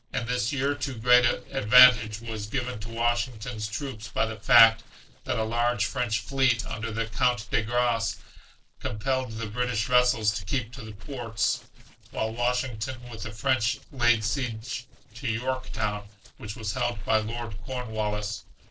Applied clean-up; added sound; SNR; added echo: neural separator model SepFormer DNS4.